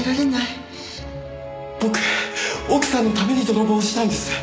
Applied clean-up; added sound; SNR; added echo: none; none; none; none.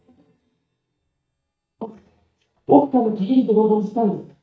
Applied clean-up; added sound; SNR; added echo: neural mask model DeepFilterNet 3.